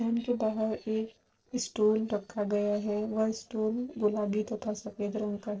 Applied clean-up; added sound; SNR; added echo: neural separator model SepFormer DNS4.